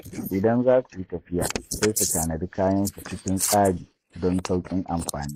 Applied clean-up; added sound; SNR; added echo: neural mask model Resemble Enhance denoiser.